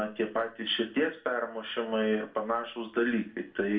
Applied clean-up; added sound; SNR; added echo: none; none; none; reverberation time 0.3 s.